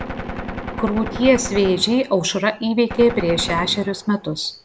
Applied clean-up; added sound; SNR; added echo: none; Gunshot, gunfire; 11 dB; none.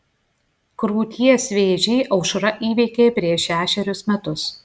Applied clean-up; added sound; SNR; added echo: none; none; none; none.